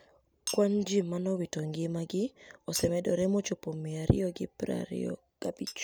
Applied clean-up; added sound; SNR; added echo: none; Chink, clink; 17 dB; none.